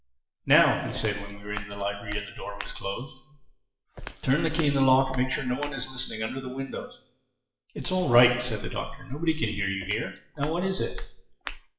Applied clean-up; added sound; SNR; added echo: classical method WPE with log-MMSE.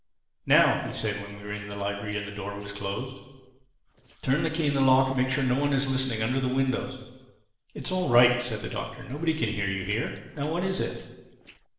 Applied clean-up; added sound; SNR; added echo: neural separator model SepFormer DNS4.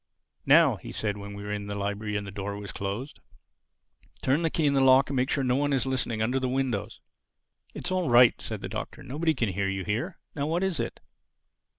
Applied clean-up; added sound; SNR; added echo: none; none; none; none.